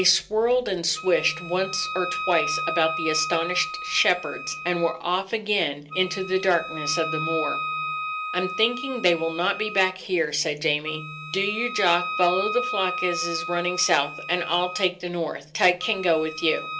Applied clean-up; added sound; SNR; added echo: none; Wind instrument, woodwind instrument; 7 dB; reverberation time 0.2 s.